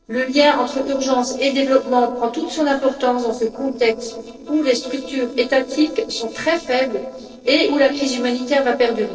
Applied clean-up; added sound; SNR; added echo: neural separator model SepFormer DNS4.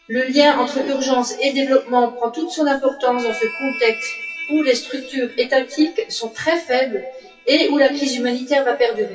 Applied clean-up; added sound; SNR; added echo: classical method WPE with log-MMSE.